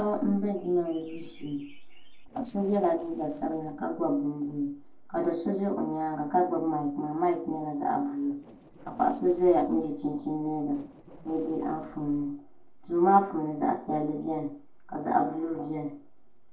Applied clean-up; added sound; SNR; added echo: neural separator model SepFormer DNS4.